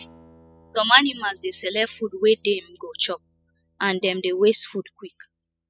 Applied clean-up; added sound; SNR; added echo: classical method spectral subtraction.